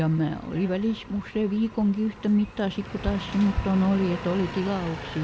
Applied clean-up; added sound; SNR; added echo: none; Engine; 13 dB; none.